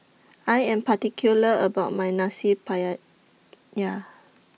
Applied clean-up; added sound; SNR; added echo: none; none; none; none.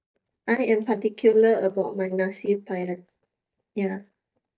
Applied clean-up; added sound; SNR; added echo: neural mask model DeepFilterNet 3.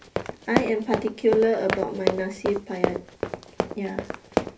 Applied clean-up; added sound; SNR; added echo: none; Run; 2 dB; reverberation time 0.3 s.